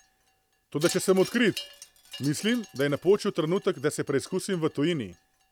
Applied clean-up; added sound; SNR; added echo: none; Wind chime; 17 dB; none.